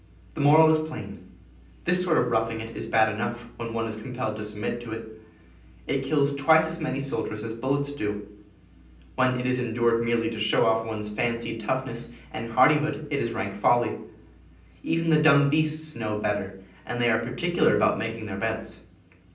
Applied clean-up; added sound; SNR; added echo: none; none; none; reverberation time 0.6 s.